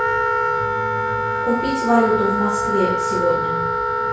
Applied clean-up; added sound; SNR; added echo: none; Wind instrument, woodwind instrument; -2 dB; reverberation time 0.6 s.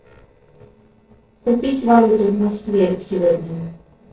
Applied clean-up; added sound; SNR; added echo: neural separator model SepFormer DNS4.